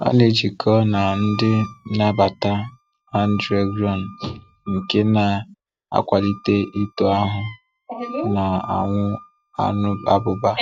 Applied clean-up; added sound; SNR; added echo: neural mask model RNNoise.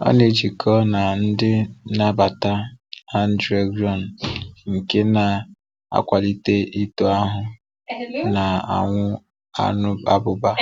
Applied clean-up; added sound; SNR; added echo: none; none; none; none.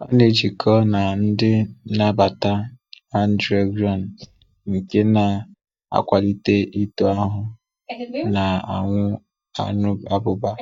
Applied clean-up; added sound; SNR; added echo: neural mask model DeepFilterNet 3.